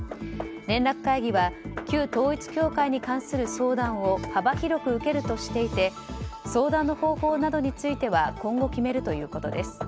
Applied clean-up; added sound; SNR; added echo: none; Hammer / Wood; 19 dB; none.